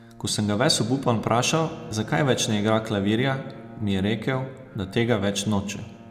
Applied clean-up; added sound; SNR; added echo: none; Bowed string instrument; 19 dB; none.